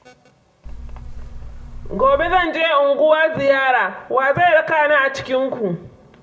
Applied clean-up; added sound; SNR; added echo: none; Buzz; 13 dB; reverberation time 0.5 s.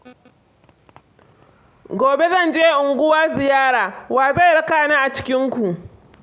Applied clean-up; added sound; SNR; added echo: none; none; none; none.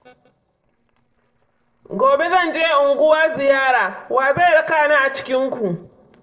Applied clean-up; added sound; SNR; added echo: neural separator model SepFormer DNS4.